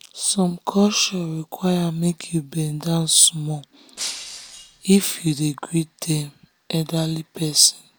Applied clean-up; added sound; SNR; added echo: none; Shatter; 12 dB; none.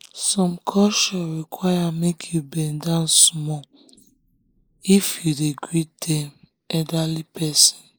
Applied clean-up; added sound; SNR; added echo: neural mask model Resemble Enhance denoiser.